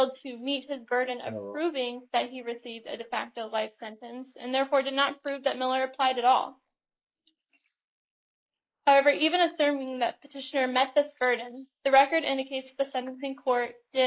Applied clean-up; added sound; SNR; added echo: neural mask model Resemble Enhance denoiser.